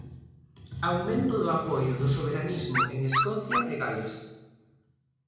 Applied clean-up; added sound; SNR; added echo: none; Dog; 0 dB; reverberation time 0.9 s.